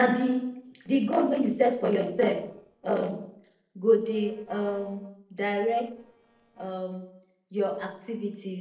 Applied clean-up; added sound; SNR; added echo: neural separator model SepFormer DNS4.